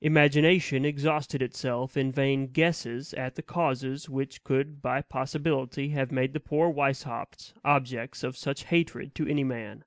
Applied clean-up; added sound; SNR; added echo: none; none; none; none.